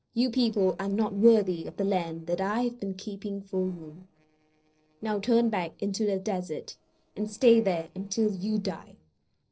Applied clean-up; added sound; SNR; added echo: neural separator model SepFormer DNS4.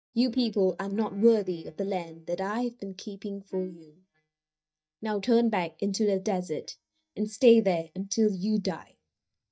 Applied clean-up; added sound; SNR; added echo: neural mask model DeepFilterNet 3.